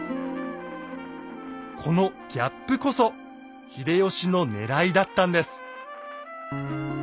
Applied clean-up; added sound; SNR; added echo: none; Trumpet; 16 dB; none.